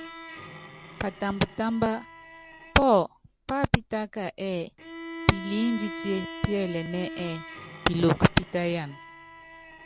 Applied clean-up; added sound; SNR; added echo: none; Bowed string instrument; 14 dB; none.